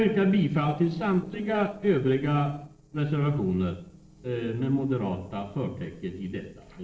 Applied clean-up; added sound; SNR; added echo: neural separator model SepFormer DNS4.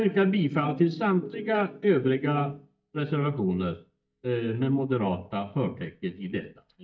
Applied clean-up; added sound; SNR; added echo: neural mask model DeepFilterNet 3.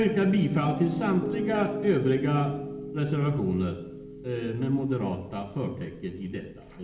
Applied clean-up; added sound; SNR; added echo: none; Piano; 9 dB; reverberation time 0.8 s.